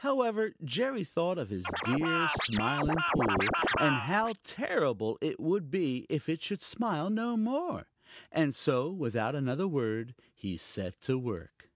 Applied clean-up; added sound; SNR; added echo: none; Scratching (performance technique); -1 dB; none.